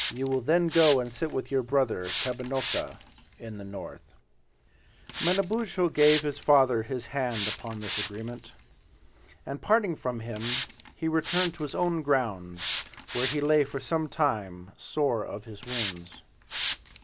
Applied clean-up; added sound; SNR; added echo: none; Hiss; 10 dB; none.